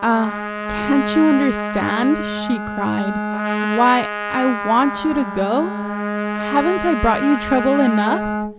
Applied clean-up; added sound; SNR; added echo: none; Trumpet + Bowed string instrument; 4 dB; none.